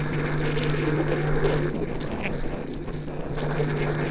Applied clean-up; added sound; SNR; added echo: neural separator model SepFormer DNS4.